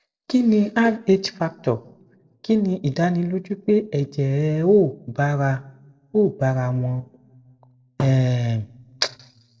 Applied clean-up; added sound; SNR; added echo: neural separator model SepFormer DNS4.